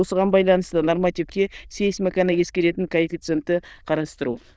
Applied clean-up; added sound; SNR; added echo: neural diffusion model UNIVERSE++.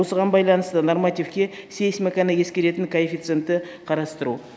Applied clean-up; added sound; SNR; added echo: none; none; none; none.